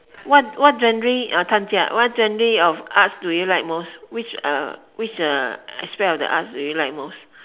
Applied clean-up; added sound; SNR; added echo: none; none; none; none.